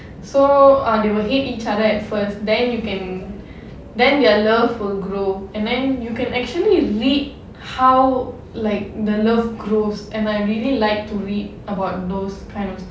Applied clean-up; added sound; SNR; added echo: none; none; none; none.